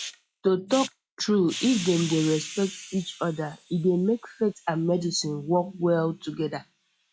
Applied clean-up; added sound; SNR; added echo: classical method log-MMSE.